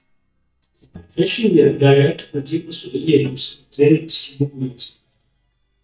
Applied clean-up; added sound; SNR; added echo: neural mask model DeepFilterNet 3.